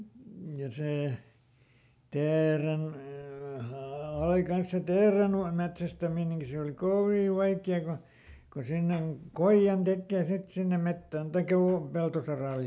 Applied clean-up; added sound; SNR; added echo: none; none; none; none.